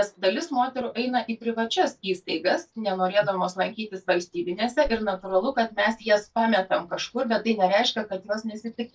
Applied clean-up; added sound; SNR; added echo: neural mask model DeepFilterNet 3.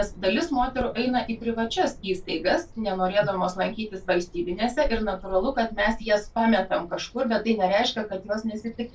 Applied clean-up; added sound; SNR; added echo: none; Bird vocalization, bird call, bird song; 14 dB; reverberation time 0.2 s.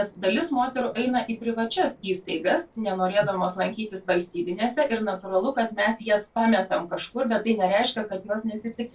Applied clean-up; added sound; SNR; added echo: neural separator model SepFormer DNS4.